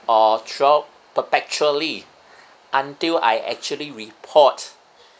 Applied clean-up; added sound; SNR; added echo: none; none; none; none.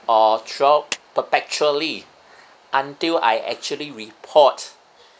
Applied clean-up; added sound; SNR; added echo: none; Clapping; 16 dB; none.